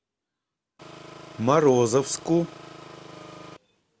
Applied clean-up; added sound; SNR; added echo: none; Engine; 17 dB; none.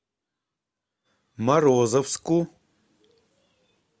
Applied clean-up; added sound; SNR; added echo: none; none; none; none.